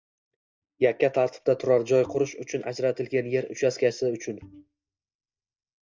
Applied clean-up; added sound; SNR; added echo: neural mask model DeepFilterNet 3.